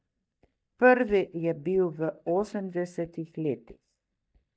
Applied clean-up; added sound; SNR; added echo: neural mask model DeepFilterNet 3.